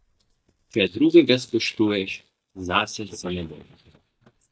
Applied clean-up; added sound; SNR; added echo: neural mask model DeepFilterNet 3.